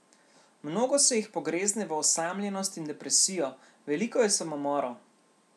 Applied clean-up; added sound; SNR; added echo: none; none; none; none.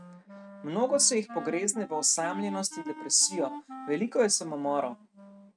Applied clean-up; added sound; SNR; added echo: neural mask model RNNoise.